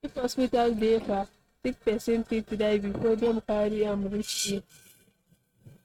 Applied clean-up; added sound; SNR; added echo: neural mask model RNNoise.